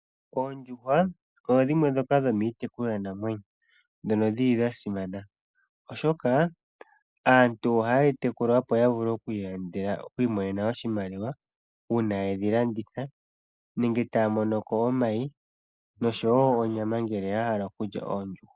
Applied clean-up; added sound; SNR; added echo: neural mask model Resemble Enhance denoiser.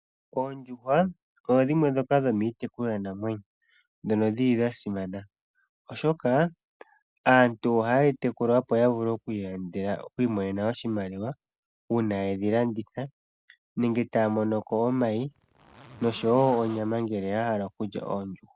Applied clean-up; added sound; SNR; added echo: none; Zipper (clothing); 19 dB; none.